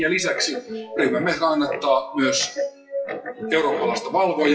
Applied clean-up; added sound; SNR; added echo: classical method WPE with log-MMSE.